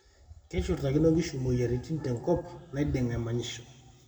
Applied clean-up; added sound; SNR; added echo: none; none; none; reverberation time 1.2 s.